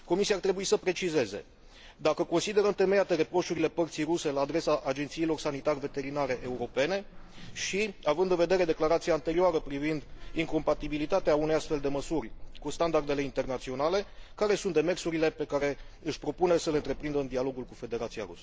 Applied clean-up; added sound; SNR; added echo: none; Sliding door; 15 dB; none.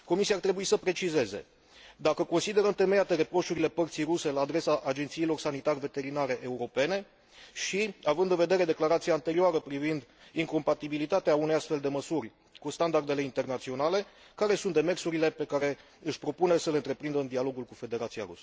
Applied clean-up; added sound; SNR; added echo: none; none; none; none.